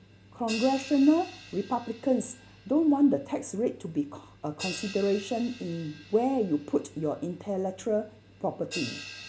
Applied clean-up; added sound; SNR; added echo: none; Crash cymbal; 16 dB; none.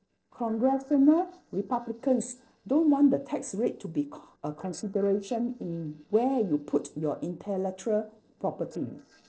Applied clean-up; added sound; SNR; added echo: neural separator model SepFormer DNS4.